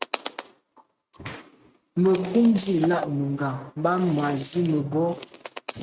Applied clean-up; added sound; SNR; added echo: neural mask model RNNoise.